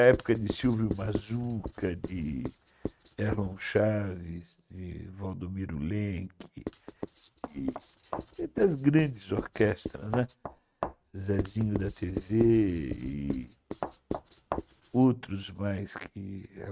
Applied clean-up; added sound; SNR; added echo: neural mask model RNNoise.